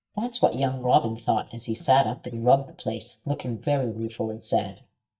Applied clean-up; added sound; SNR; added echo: neural mask model DeepFilterNet 3.